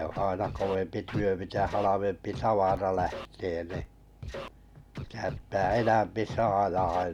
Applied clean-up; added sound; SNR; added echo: none; Scratching (performance technique); 12 dB; none.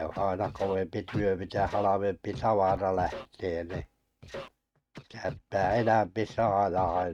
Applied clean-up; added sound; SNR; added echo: neural mask model RNNoise.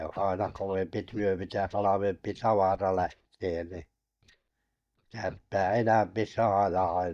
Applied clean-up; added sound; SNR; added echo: neural mask model DeepFilterNet 3.